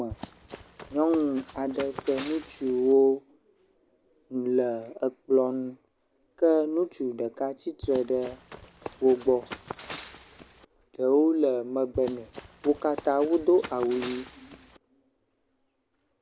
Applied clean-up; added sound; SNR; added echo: none; Run; 13 dB; none.